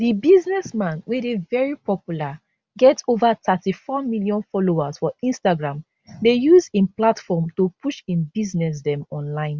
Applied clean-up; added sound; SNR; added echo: none; none; none; none.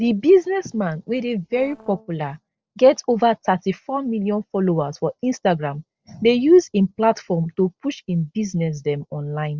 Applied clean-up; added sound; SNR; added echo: neural separator model SepFormer DNS4.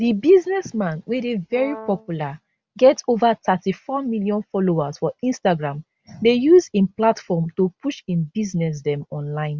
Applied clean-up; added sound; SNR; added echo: none; Brass instrument; 17 dB; none.